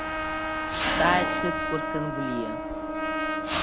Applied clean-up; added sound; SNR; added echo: none; Trumpet + Mechanisms; -3 dB; none.